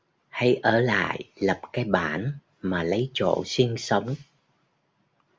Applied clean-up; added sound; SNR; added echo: none; none; none; none.